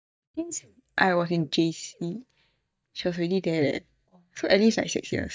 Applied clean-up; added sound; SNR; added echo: neural mask model DeepFilterNet 3.